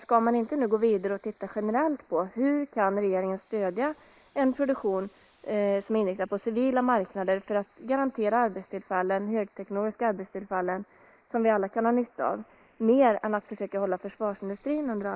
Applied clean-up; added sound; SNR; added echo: neural mask model Resemble Enhance denoiser.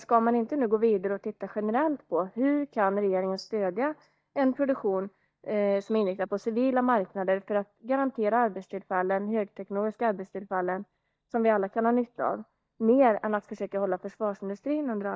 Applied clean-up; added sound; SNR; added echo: neural mask model DeepFilterNet 3.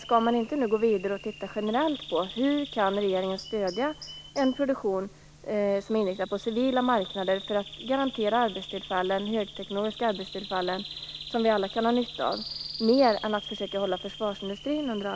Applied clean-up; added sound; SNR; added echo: none; Bird vocalization, bird call, bird song; 14 dB; none.